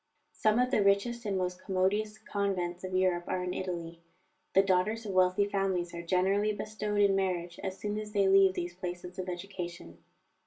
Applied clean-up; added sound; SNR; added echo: none; none; none; reverberation time 0.2 s.